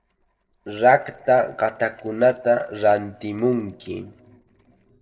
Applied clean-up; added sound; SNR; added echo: neural separator model SepFormer DNS4.